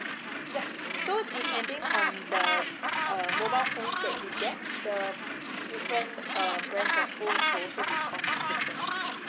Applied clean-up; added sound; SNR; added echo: none; Gull, seagull; -4 dB; none.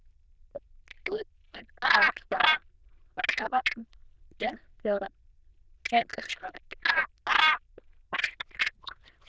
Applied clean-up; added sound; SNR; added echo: neural diffusion model UNIVERSE++.